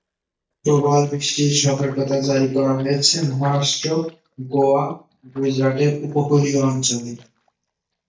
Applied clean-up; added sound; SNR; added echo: neural mask model DeepFilterNet 3.